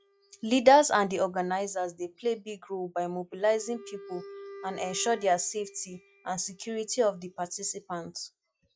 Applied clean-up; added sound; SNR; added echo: classical method log-MMSE.